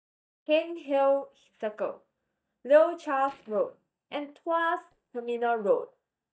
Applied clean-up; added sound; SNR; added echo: neural mask model DeepFilterNet 3.